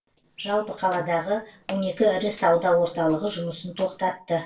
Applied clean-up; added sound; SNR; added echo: neural separator model SepFormer DNS4.